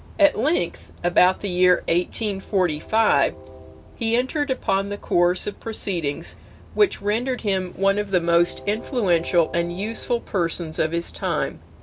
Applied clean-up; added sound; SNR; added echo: none; Train; 19 dB; none.